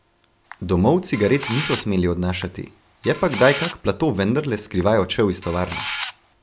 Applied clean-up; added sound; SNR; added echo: none; Camera; 12 dB; none.